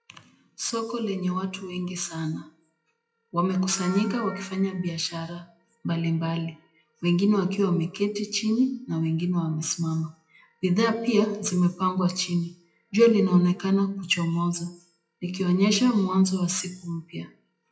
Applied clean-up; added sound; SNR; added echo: classical method WPE with log-MMSE.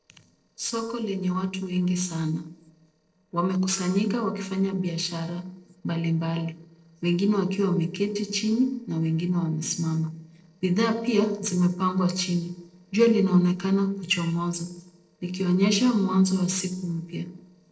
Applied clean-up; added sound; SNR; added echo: neural separator model SepFormer DNS4.